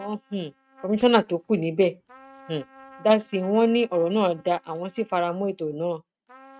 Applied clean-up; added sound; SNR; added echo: neural mask model RNNoise.